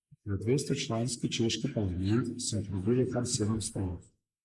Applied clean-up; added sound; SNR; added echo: neural mask model Resemble Enhance denoiser.